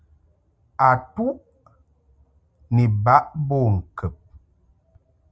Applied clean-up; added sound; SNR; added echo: none; none; none; none.